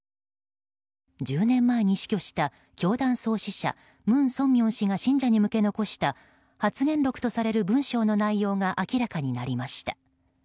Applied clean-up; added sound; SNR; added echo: none; none; none; none.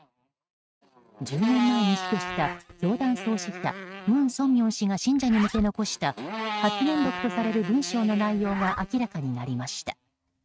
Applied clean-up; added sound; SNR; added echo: neural mask model RNNoise.